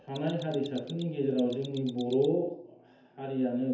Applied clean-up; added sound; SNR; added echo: none; Mechanisms; 19 dB; reverberation time 0.5 s.